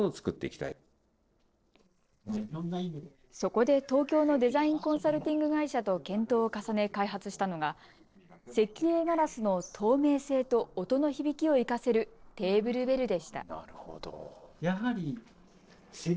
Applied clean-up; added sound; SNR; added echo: neural separator model SepFormer DNS4.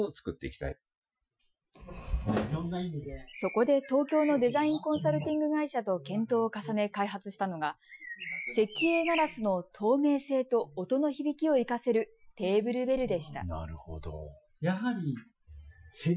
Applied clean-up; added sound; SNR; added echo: classical method Wiener filter.